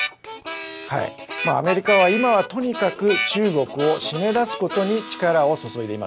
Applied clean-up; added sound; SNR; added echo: none; Harmonica; 8 dB; none.